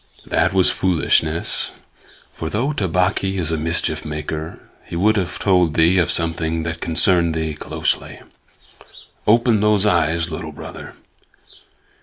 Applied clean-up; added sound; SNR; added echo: none; none; none; none.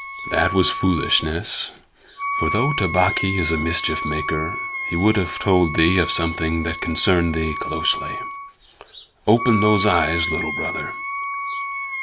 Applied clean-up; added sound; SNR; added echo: none; Wind instrument, woodwind instrument; 6 dB; none.